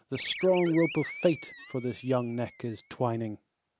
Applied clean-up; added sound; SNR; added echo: none; Animal; 13 dB; none.